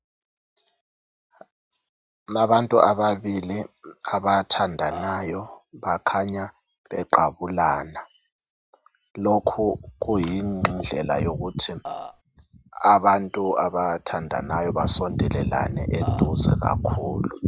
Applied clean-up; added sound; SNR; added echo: none; Burping, eructation; 11 dB; none.